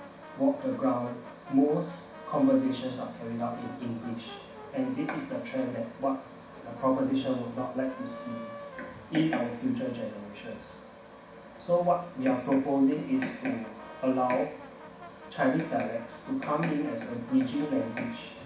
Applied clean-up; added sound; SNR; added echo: none; Brass instrument; 20 dB; reverberation time 0.6 s.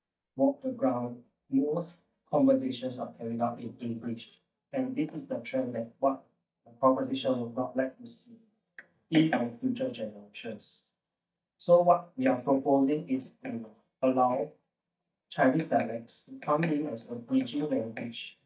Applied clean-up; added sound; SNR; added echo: neural mask model DeepFilterNet 3.